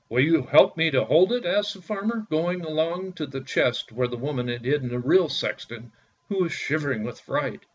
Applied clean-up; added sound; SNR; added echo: none; none; none; none.